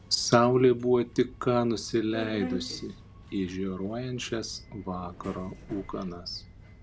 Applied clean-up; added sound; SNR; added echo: none; Subway, metro, underground; 15 dB; none.